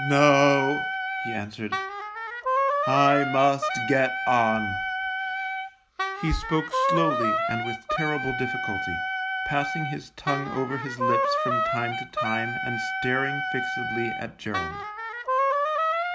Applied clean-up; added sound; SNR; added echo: none; Wind instrument, woodwind instrument; 0 dB; none.